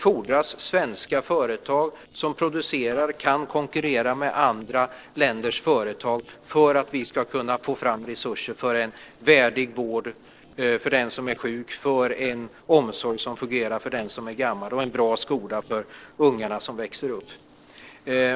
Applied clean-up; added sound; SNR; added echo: neural separator model SepFormer DNS4.